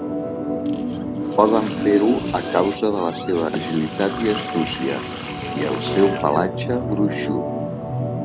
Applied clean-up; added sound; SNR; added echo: none; Organ + Water tap, faucet; 3 dB; none.